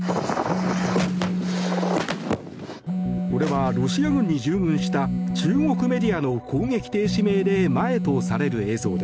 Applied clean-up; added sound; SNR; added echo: none; Telephone; 2 dB; none.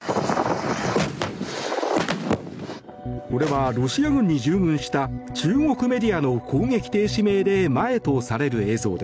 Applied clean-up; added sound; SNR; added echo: none; none; none; none.